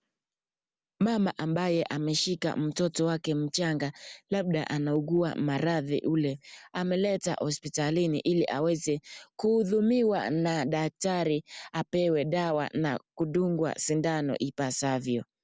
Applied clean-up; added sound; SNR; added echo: none; none; none; none.